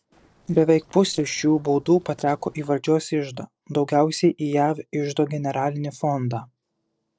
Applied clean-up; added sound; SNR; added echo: neural separator model SepFormer DNS4.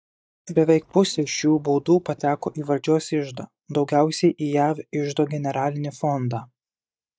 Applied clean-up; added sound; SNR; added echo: neural mask model DeepFilterNet 3.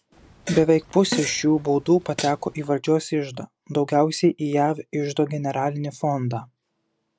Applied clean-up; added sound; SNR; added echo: none; Fart; 12 dB; none.